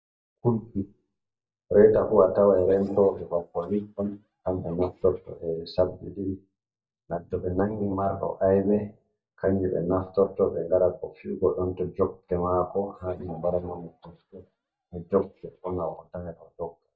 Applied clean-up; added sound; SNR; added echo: neural mask model DeepFilterNet 3.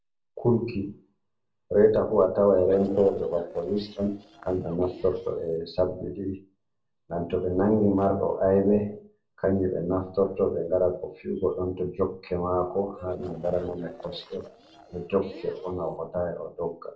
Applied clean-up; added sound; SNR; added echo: neural separator model SepFormer DNS4.